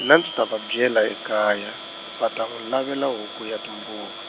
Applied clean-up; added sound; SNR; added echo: none; Domestic sounds, home sounds; 11 dB; none.